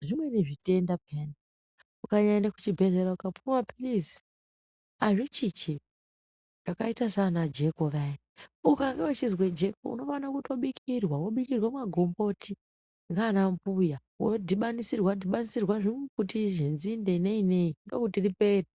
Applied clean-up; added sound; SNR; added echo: none; none; none; none.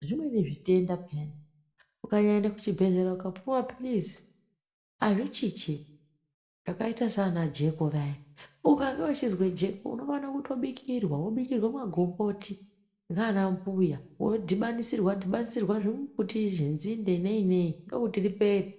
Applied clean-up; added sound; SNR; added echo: none; none; none; reverberation time 0.5 s.